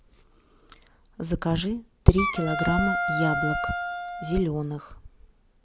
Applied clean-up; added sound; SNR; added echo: none; Wind instrument, woodwind instrument; 3 dB; none.